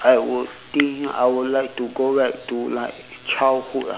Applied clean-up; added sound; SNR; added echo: none; none; none; none.